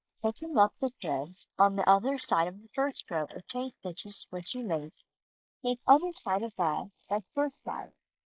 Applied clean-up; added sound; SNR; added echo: neural mask model Resemble Enhance denoiser.